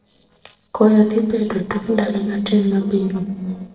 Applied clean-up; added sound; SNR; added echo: neural separator model SepFormer DNS4.